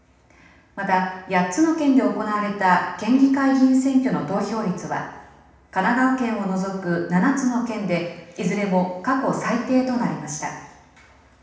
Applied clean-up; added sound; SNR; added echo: none; none; none; reverberation time 0.9 s.